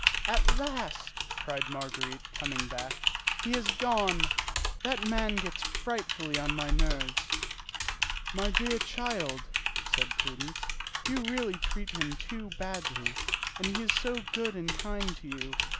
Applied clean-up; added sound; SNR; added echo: none; Typing; -4 dB; none.